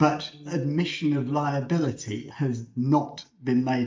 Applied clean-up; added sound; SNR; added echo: neural mask model DeepFilterNet 3.